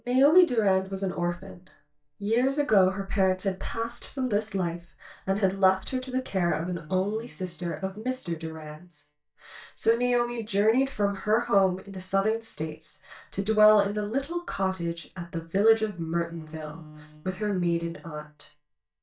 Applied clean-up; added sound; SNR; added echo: neural mask model DeepFilterNet 3.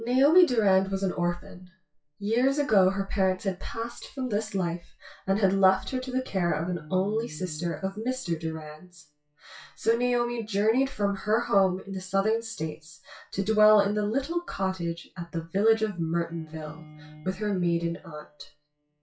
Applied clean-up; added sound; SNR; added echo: classical method WPE with log-MMSE.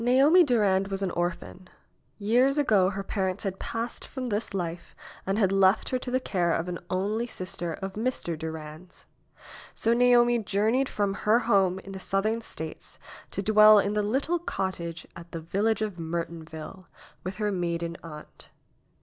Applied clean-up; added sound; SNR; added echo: none; none; none; none.